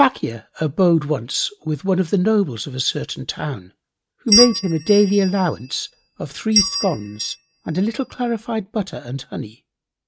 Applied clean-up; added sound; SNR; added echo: neural mask model RNNoise.